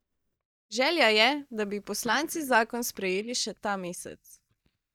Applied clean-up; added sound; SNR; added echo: neural mask model DeepFilterNet 3.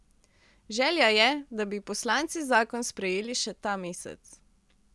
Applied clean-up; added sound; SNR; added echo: none; none; none; none.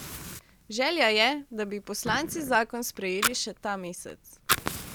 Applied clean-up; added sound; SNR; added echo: none; Fire; 6 dB; none.